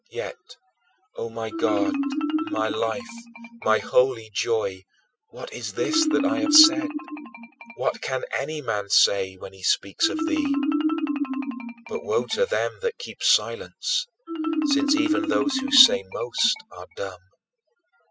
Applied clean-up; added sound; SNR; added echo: classical method spectral subtraction.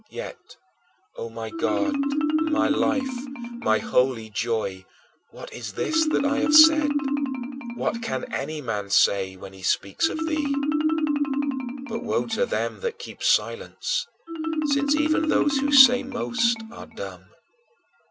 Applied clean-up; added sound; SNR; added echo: none; Marimba, xylophone; 0 dB; none.